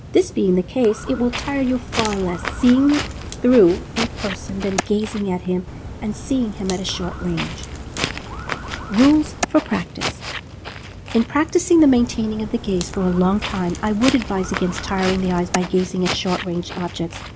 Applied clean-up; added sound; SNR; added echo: none; Walk, footsteps + Crack; 9 dB; none.